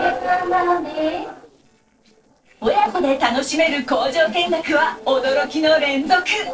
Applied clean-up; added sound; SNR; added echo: neural separator model SepFormer DNS4.